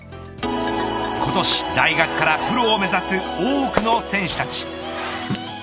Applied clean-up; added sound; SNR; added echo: none; none; none; none.